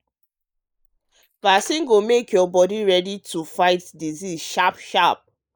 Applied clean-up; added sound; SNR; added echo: neural mask model Resemble Enhance denoiser.